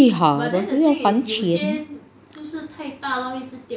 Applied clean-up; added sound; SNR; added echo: none; none; none; none.